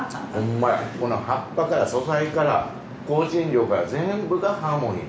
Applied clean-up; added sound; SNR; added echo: none; none; none; none.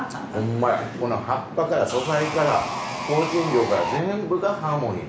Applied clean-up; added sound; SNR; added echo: none; Sawing; 6 dB; none.